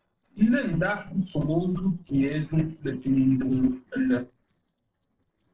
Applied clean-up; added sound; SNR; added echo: neural separator model SepFormer DNS4.